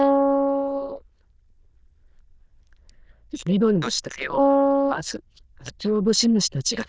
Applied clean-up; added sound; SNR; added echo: neural diffusion model UNIVERSE++.